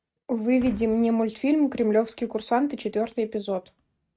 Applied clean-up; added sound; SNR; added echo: neural mask model RNNoise.